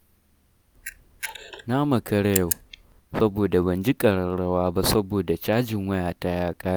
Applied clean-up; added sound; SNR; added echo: none; Camera; 10 dB; none.